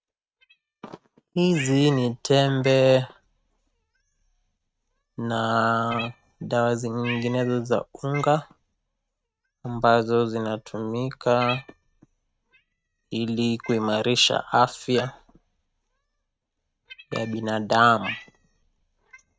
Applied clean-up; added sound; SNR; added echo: neural mask model RNNoise.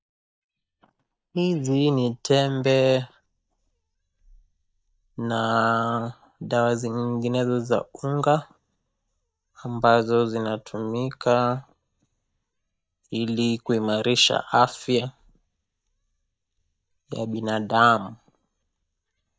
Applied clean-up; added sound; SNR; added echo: neural mask model DeepFilterNet 3.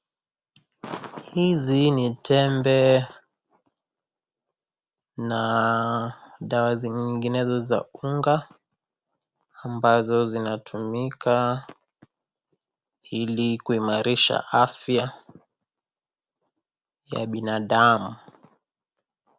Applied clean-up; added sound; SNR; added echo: none; none; none; none.